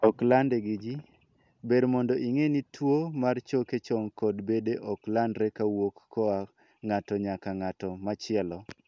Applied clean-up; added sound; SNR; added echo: none; none; none; none.